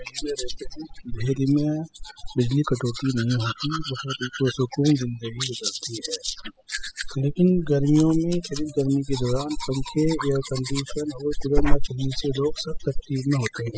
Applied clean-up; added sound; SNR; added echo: classical method spectral subtraction.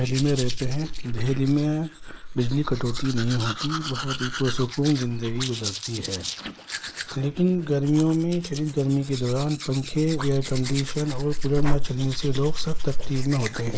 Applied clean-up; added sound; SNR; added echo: neural mask model Resemble Enhance denoiser.